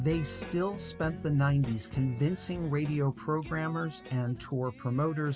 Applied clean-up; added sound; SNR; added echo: none; none; none; none.